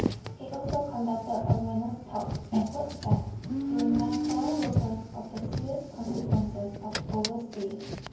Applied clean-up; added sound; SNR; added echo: none; Car; -2 dB; reverberation time 0.9 s.